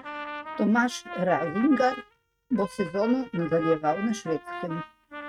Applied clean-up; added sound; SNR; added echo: neural mask model RNNoise.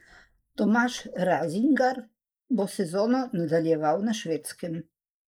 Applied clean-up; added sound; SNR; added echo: neural mask model Resemble Enhance denoiser.